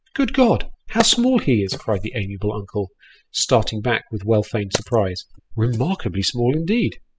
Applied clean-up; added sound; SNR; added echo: classical method spectral subtraction.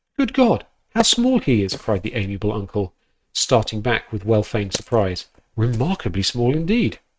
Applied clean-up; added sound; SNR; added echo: neural mask model RNNoise.